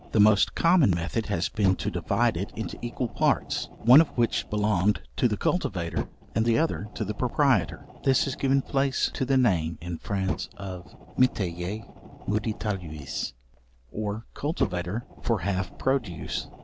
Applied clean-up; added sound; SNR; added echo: none; Fire; 16 dB; none.